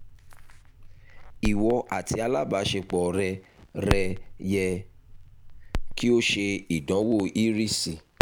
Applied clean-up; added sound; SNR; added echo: none; Crackle; 6 dB; none.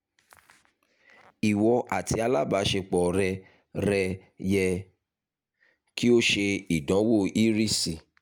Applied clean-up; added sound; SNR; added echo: none; none; none; none.